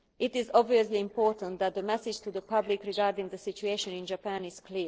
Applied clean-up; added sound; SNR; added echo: neural separator model SepFormer DNS4.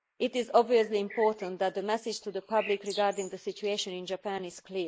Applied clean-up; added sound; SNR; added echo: neural mask model Resemble Enhance denoiser.